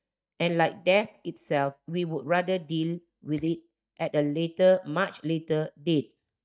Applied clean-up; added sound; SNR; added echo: neural mask model DeepFilterNet 3.